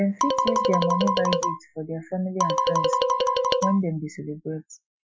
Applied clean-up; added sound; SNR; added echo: classical method Wiener filter.